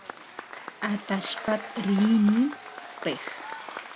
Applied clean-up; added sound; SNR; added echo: none; Applause / Crowd / Cheering; 12 dB; none.